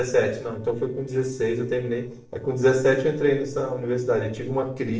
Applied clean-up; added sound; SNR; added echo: neural separator model SepFormer DNS4.